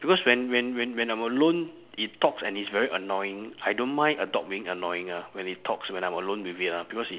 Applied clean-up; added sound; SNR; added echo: none; none; none; none.